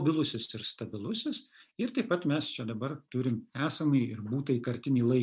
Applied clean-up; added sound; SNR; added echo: none; none; none; none.